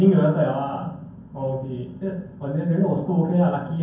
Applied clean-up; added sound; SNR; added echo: none; none; none; reverberation time 0.9 s.